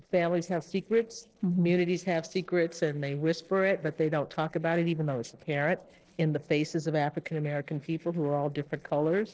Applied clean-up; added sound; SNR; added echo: neural separator model SepFormer DNS4.